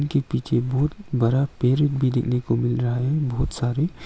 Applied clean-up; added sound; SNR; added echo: none; none; none; none.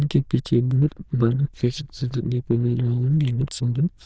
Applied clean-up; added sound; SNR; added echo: neural diffusion model UNIVERSE++.